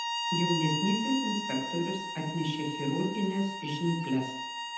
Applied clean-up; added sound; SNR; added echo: none; Bowed string instrument; 4 dB; reverberation time 0.8 s.